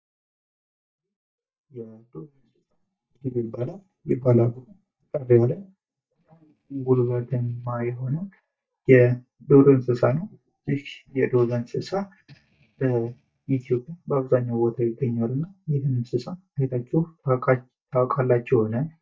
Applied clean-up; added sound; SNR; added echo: neural mask model DeepFilterNet 3.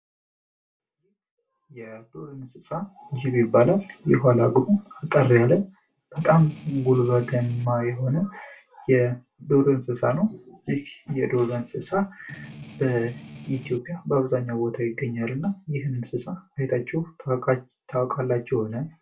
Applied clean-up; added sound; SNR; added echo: none; Strum; 16 dB; reverberation time 0.2 s.